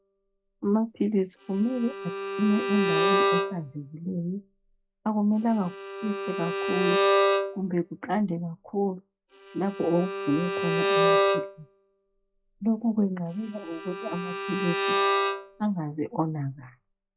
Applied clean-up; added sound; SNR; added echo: classical method log-MMSE.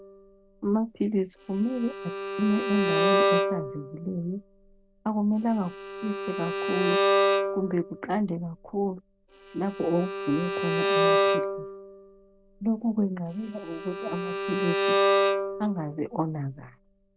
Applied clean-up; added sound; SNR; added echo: none; Bowed string instrument; -1 dB; none.